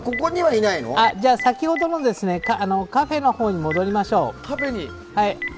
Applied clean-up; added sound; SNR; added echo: none; Telephone; 15 dB; none.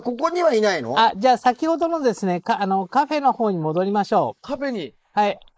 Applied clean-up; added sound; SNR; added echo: neural mask model Resemble Enhance denoiser.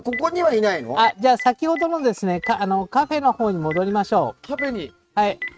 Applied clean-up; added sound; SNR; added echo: neural mask model RNNoise.